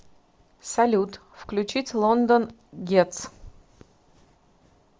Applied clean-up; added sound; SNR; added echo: none; none; none; none.